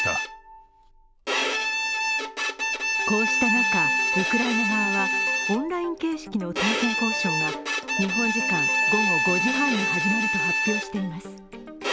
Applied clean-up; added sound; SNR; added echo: none; Bowed string instrument; -4 dB; none.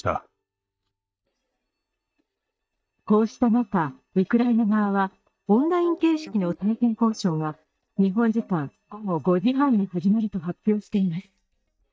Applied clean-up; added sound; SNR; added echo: neural mask model DeepFilterNet 3.